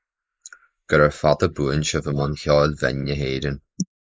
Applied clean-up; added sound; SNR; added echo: neural mask model Resemble Enhance denoiser.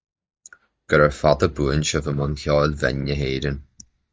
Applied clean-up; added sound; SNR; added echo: neural mask model DeepFilterNet 3.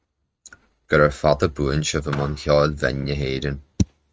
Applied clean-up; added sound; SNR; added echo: neural mask model RNNoise.